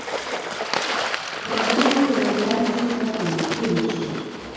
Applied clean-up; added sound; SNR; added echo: none; Water / Bird; 1 dB; reverberation time 2.0 s.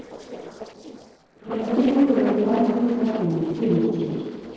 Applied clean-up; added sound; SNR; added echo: neural separator model SepFormer DNS4.